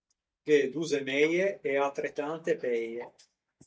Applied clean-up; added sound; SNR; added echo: neural mask model DeepFilterNet 3.